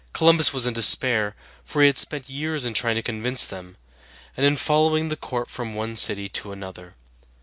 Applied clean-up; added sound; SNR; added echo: none; none; none; none.